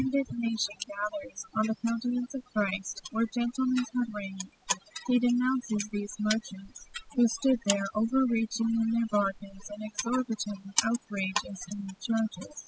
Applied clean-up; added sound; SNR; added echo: classical method spectral subtraction.